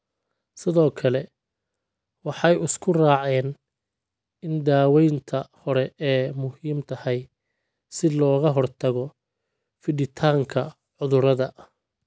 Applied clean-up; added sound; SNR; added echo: none; none; none; none.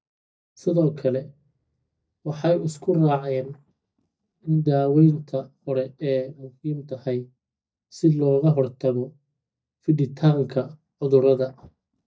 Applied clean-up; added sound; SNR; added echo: neural mask model DeepFilterNet 3.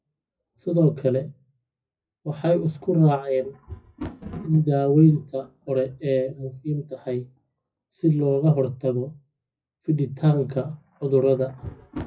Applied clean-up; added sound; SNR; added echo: classical method WPE with log-MMSE.